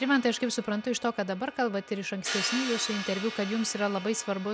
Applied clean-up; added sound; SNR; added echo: none; Crash cymbal; 9 dB; none.